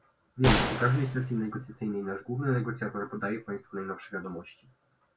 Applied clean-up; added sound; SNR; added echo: none; Gunshot, gunfire; 3 dB; none.